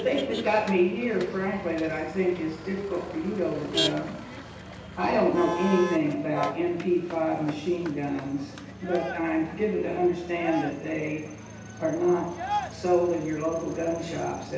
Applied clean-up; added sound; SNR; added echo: none; Motor vehicle (road); 10 dB; reverberation time 0.9 s.